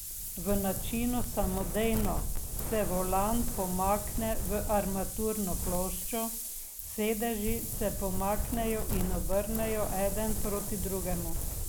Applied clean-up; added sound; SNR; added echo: none; Wind; 1 dB; none.